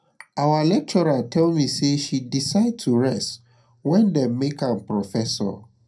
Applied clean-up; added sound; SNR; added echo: none; none; none; reverberation time 0.2 s.